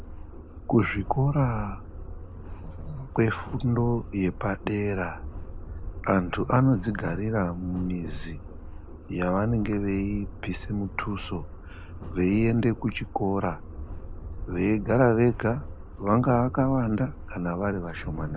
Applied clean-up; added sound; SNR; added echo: none; Subway, metro, underground; 10 dB; none.